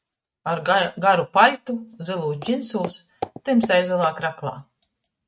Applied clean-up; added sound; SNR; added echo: neural mask model RNNoise.